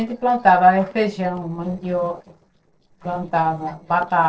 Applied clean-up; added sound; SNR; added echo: neural separator model SepFormer DNS4.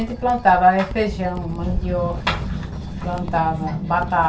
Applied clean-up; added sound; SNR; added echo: none; Writing; 13 dB; reverberation time 0.3 s.